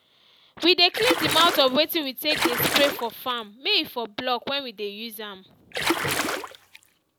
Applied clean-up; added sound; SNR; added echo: none; Splash, splatter; 2 dB; none.